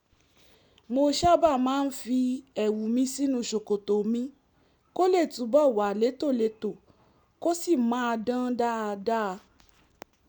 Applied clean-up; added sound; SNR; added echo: none; none; none; none.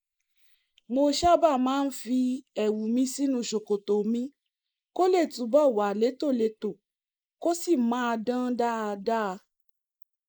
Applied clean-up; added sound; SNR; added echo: neural mask model Resemble Enhance denoiser.